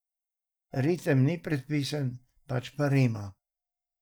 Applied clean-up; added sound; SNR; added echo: neural mask model DeepFilterNet 3.